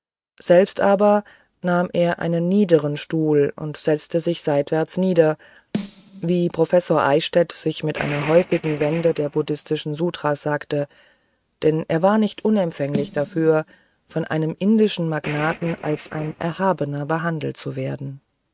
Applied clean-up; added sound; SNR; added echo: neural mask model RNNoise.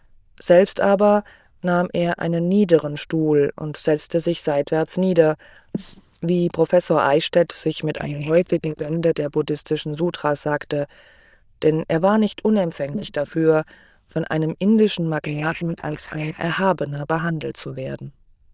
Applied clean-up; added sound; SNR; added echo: neural diffusion model UNIVERSE++.